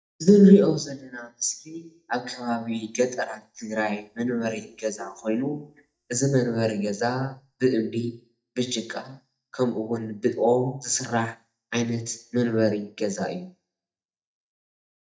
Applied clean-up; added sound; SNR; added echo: neural mask model DeepFilterNet 3.